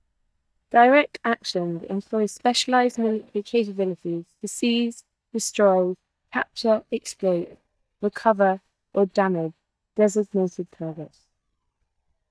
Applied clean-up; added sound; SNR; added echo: neural mask model DeepFilterNet 3.